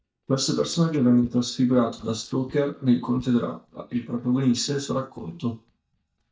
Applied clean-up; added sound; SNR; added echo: neural mask model DeepFilterNet 3.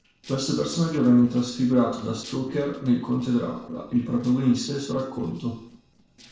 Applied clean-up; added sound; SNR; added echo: neural separator model SepFormer DNS4.